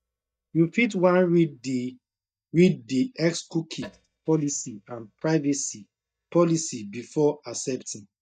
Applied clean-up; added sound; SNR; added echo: neural mask model DeepFilterNet 3.